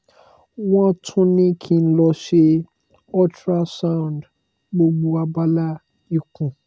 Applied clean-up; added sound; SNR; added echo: none; none; none; none.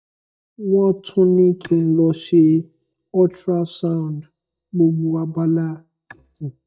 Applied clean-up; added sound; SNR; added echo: neural mask model DeepFilterNet 3.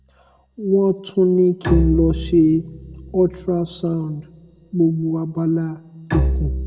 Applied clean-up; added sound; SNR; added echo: none; Bowed string instrument; 7 dB; reverberation time 1.3 s.